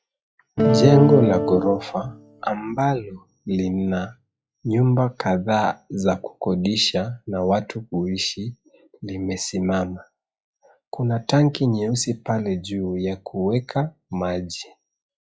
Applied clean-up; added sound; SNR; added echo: classical method log-MMSE.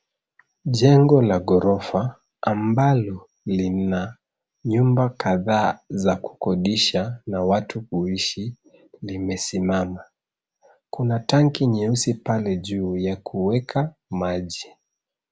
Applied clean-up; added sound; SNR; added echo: none; none; none; none.